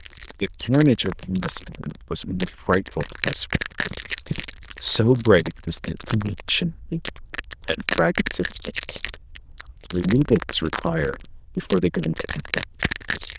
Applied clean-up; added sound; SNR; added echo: neural diffusion model UNIVERSE++.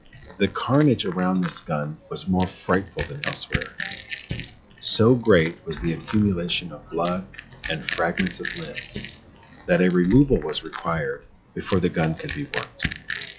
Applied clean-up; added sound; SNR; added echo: classical method log-MMSE.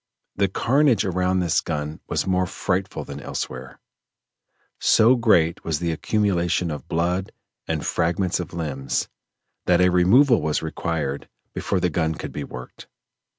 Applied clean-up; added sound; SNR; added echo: none; none; none; none.